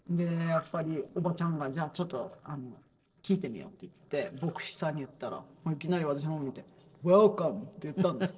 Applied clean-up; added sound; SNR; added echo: neural separator model SepFormer DNS4.